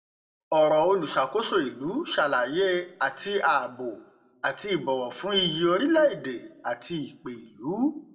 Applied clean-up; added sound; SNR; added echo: none; none; none; reverberation time 0.5 s.